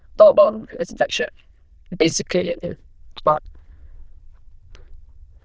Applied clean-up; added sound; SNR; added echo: neural diffusion model UNIVERSE++.